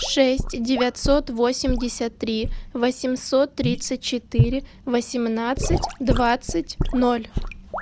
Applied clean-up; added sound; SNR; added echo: none; Sink (filling or washing) / Gurgling / Liquid; 5 dB; none.